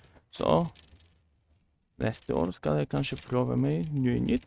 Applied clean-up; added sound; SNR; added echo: neural mask model RNNoise.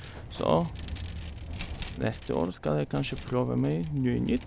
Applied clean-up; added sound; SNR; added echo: none; Vehicle; 10 dB; none.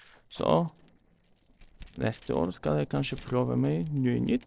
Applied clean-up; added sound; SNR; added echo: neural separator model SepFormer DNS4.